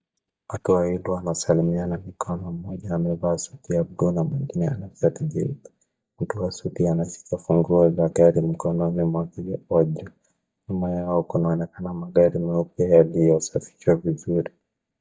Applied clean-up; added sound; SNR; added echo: neural mask model DeepFilterNet 3.